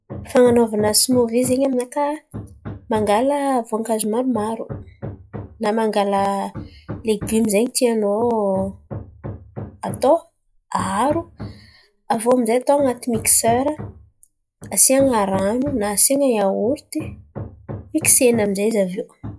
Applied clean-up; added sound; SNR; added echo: classical method log-MMSE.